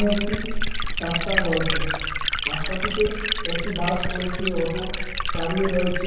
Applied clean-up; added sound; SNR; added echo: none; Liquid; -2 dB; reverberation time 1.2 s.